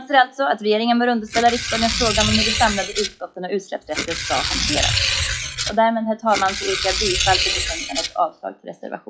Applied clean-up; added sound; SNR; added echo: classical method WPE with log-MMSE.